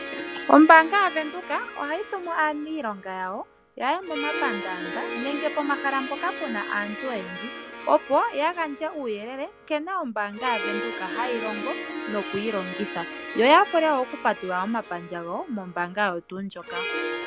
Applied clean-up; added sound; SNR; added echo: none; Harp; 9 dB; none.